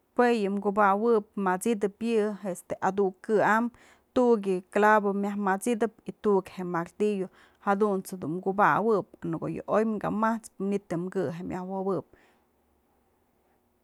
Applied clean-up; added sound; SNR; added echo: none; none; none; none.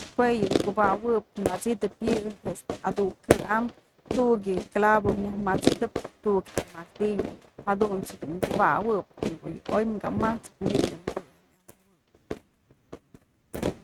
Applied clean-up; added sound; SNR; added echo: neural mask model RNNoise.